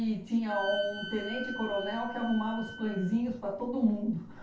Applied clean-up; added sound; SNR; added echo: none; Wind instrument, woodwind instrument; 11 dB; reverberation time 0.3 s.